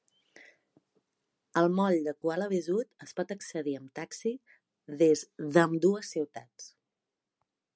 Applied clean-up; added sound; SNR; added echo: none; none; none; none.